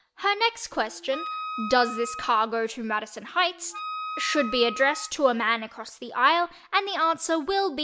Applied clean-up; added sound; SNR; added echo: none; Wind instrument, woodwind instrument; 10 dB; none.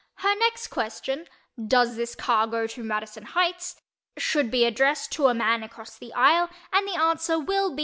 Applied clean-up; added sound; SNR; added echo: none; none; none; none.